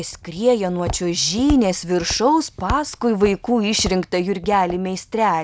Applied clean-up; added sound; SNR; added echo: none; Walk, footsteps; 14 dB; none.